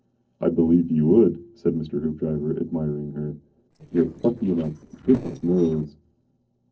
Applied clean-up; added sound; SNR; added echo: neural separator model SepFormer DNS4.